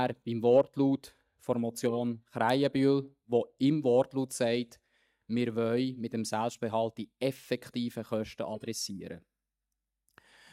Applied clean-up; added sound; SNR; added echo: neural mask model DeepFilterNet 3.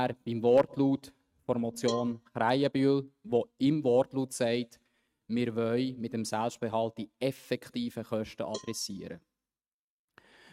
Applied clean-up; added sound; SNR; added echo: neural mask model RNNoise.